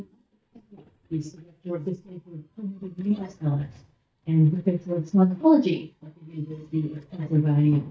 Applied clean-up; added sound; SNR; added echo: neural mask model DeepFilterNet 3.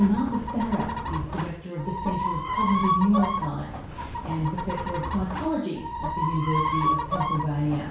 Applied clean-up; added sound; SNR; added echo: none; Chicken, rooster; 2 dB; reverberation time 0.6 s.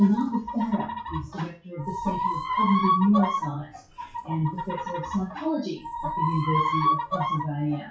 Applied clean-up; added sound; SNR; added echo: classical method WPE with log-MMSE.